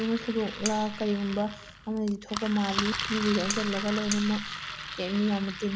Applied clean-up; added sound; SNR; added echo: none; Engine + Cutlery, silverware; 6 dB; none.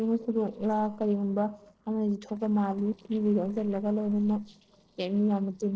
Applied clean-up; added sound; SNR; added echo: neural separator model SepFormer DNS4.